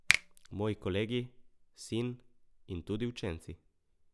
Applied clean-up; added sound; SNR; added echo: none; Finger snapping; -1 dB; none.